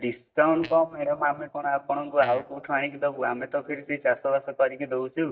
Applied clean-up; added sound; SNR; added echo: neural mask model DeepFilterNet 3.